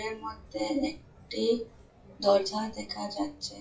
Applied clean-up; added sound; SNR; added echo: classical method WPE with log-MMSE.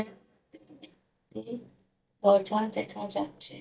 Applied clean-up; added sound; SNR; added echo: neural mask model DeepFilterNet 3.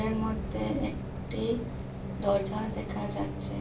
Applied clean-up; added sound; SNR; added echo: none; Bus; 3 dB; reverberation time 0.3 s.